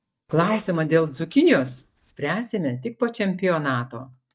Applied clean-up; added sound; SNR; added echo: neural mask model DeepFilterNet 3.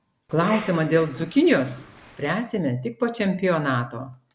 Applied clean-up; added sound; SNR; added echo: none; Cough; 14 dB; none.